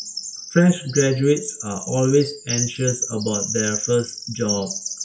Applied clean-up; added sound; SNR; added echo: classical method WPE with log-MMSE.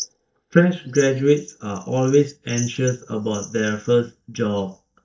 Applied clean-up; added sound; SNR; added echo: neural mask model DeepFilterNet 3.